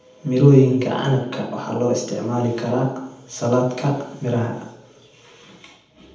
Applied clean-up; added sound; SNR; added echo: none; none; none; reverberation time 0.8 s.